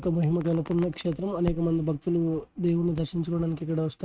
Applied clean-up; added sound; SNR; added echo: neural mask model RNNoise.